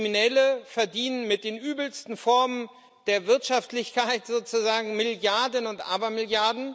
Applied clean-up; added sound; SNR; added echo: none; none; none; none.